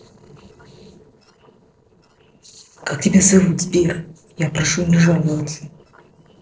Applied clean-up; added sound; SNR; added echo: neural separator model SepFormer DNS4.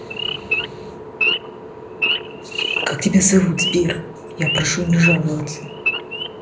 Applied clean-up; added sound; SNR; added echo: none; Idling / Wild animals; 3 dB; reverberation time 0.5 s.